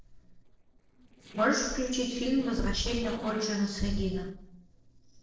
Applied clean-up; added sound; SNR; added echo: neural separator model SepFormer DNS4.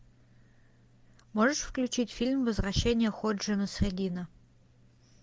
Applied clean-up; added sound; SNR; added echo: none; none; none; none.